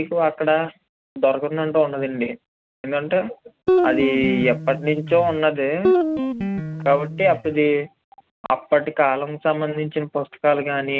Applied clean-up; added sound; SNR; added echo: neural mask model RNNoise.